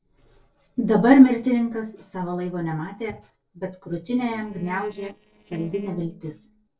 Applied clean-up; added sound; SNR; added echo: neural separator model SepFormer DNS4.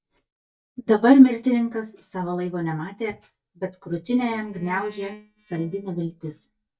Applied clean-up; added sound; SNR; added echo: neural mask model DeepFilterNet 3.